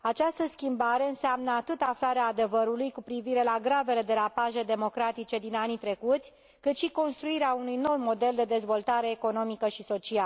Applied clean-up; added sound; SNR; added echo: none; none; none; none.